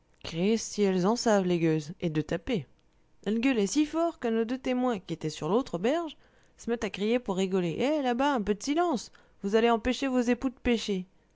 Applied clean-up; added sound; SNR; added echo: none; none; none; none.